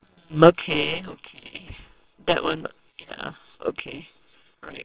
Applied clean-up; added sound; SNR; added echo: neural separator model SepFormer WHAMR!.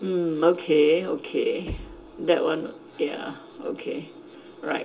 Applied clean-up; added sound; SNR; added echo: none; Knock; 17 dB; reverberation time 0.2 s.